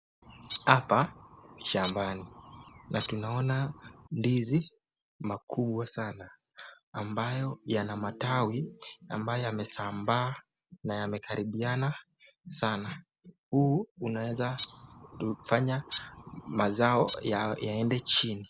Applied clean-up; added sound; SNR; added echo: none; Bird; 11 dB; none.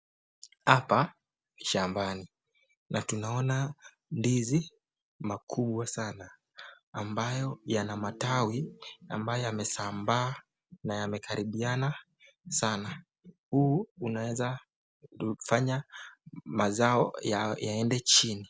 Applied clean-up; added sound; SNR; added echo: none; none; none; none.